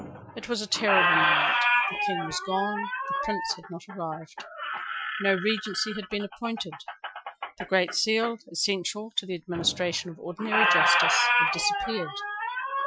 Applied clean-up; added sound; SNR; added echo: classical method Wiener filter.